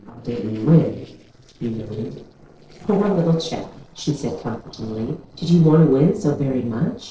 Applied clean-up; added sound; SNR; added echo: neural separator model SepFormer DNS4.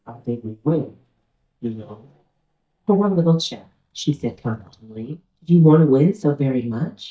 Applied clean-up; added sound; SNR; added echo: neural mask model DeepFilterNet 3.